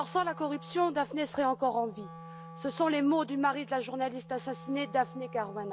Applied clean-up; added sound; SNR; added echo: none; Wind instrument, woodwind instrument; 17 dB; none.